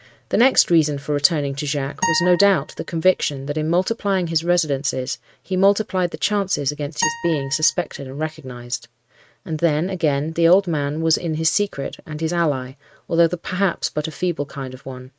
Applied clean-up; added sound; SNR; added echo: neural mask model RNNoise.